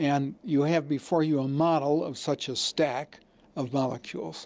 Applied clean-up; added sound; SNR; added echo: none; none; none; none.